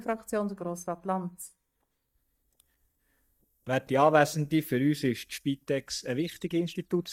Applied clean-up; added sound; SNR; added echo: neural mask model DeepFilterNet 3.